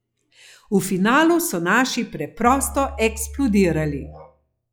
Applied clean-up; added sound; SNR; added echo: classical method log-MMSE.